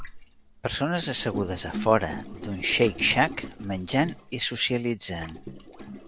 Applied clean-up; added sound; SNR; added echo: none; Gurgling; 11 dB; none.